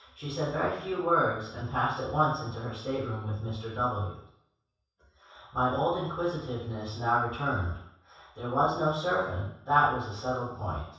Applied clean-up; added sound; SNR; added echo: none; none; none; reverberation time 0.7 s.